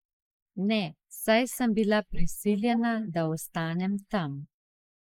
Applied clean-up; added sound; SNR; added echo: neural mask model Resemble Enhance denoiser.